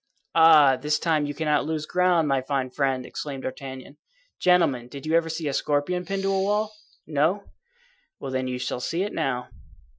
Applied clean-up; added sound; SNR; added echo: classical method Wiener filter.